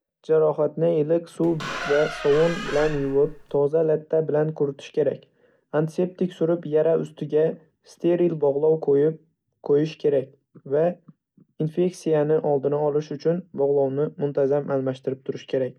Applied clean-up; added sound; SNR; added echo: none; Squeak; 9 dB; none.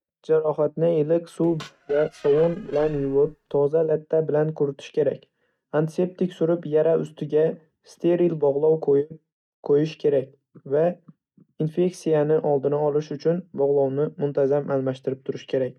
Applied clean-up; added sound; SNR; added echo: neural mask model RNNoise.